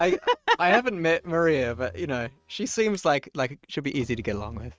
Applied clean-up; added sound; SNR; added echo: neural mask model RNNoise.